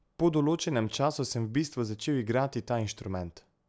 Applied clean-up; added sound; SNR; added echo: none; none; none; none.